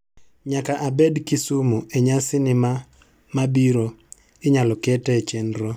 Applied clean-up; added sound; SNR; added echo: none; none; none; none.